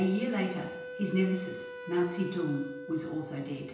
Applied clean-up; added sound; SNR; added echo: none; Wind instrument, woodwind instrument; 11 dB; reverberation time 0.9 s.